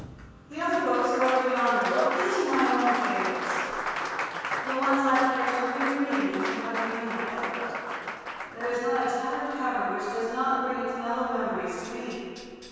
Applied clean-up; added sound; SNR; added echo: none; Applause; 5 dB; reverberation time 2.1 s.